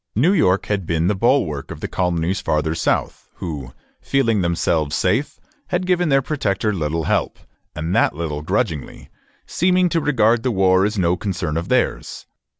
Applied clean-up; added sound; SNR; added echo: none; none; none; none.